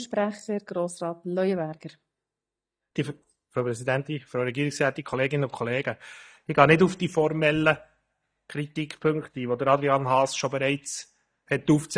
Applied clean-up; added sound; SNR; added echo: neural mask model DeepFilterNet 3.